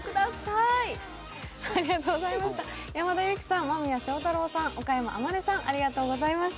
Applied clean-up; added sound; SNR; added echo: none; none; none; none.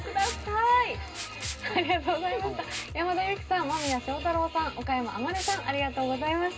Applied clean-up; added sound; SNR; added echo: none; Liquid; 14 dB; reverberation time 0.2 s.